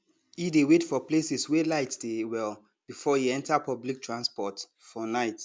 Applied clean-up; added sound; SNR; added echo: none; none; none; none.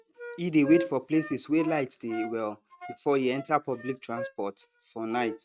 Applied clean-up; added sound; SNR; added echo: neural mask model RNNoise.